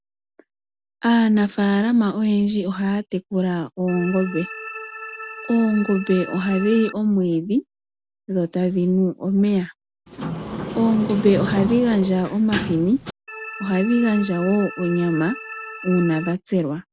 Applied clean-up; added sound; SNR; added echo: none; Organ + Sliding door; 10 dB; none.